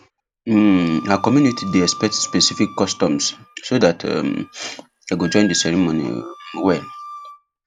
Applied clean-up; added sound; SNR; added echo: none; Wind instrument, woodwind instrument; 17 dB; none.